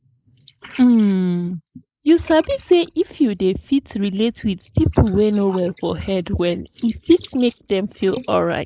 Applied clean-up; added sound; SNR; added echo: neural mask model Resemble Enhance denoiser.